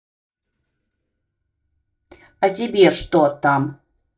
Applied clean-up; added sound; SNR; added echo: neural mask model DeepFilterNet 3.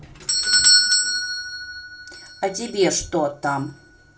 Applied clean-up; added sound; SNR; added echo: none; Doorbell; -5 dB; reverberation time 0.2 s.